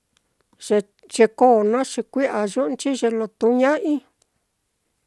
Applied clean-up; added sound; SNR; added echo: none; none; none; none.